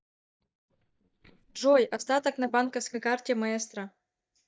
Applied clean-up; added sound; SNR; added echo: neural mask model DeepFilterNet 3.